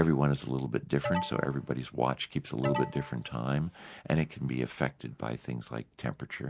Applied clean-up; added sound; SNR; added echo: none; Alarm; 6 dB; none.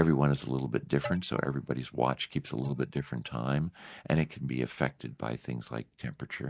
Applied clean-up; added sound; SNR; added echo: neural mask model DeepFilterNet 3.